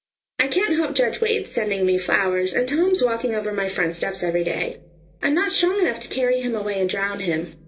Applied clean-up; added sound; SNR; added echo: none; none; none; reverberation time 0.2 s.